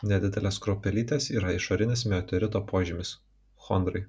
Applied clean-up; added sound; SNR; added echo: none; none; none; none.